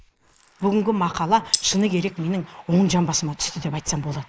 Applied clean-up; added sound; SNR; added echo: neural mask model Resemble Enhance denoiser.